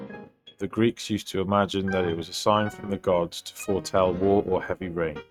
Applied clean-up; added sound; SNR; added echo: neural mask model RNNoise.